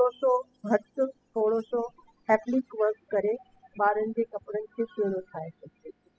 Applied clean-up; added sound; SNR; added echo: classical method spectral subtraction.